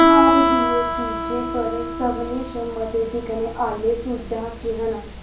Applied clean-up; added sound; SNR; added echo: none; Guitar; -2 dB; reverberation time 0.4 s.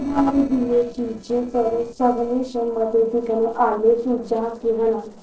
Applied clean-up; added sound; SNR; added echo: neural separator model SepFormer DNS4.